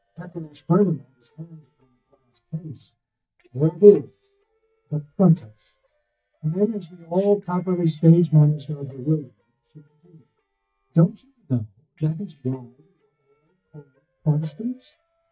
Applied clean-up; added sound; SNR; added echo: neural mask model DeepFilterNet 3.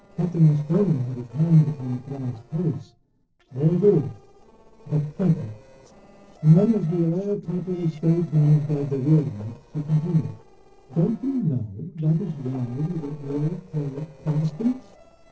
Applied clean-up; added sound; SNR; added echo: neural separator model SepFormer DNS4.